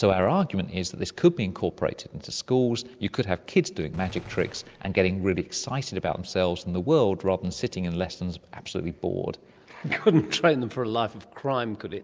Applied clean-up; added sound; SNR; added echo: none; Gunshot, gunfire; 19 dB; none.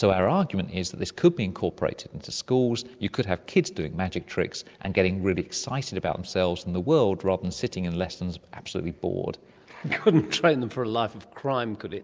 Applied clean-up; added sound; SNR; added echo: none; none; none; none.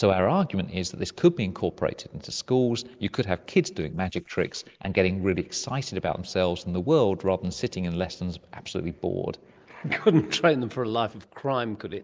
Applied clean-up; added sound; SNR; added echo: neural mask model Resemble Enhance denoiser.